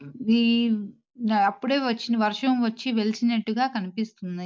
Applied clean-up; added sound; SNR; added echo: none; none; none; none.